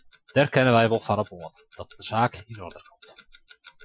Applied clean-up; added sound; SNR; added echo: classical method Wiener filter.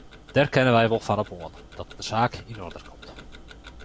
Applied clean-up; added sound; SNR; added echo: none; Tick-tock; 19 dB; none.